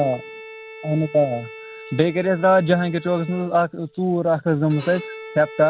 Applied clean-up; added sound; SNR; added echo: none; Bowed string instrument; 18 dB; none.